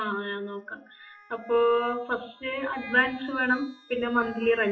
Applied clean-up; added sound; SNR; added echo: classical method WPE with log-MMSE.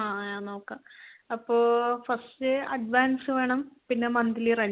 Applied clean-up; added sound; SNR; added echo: none; none; none; none.